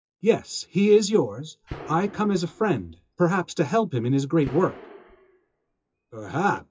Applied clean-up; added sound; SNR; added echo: classical method WPE with log-MMSE.